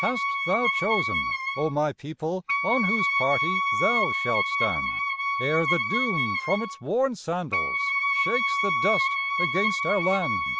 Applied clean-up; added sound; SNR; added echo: none; Wind instrument, woodwind instrument; -2 dB; none.